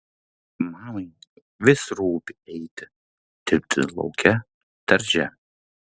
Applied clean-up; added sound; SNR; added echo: none; none; none; none.